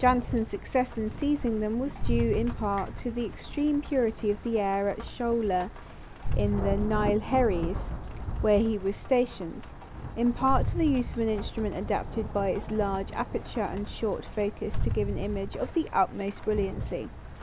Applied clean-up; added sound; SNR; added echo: none; Boom + Rain / Thunderstorm; 5 dB; none.